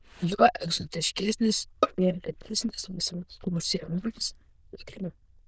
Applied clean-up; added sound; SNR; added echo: neural diffusion model UNIVERSE++.